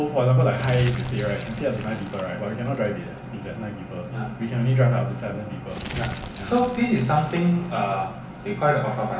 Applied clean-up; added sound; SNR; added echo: none; Crumpling, crinkling; 15 dB; reverberation time 0.2 s.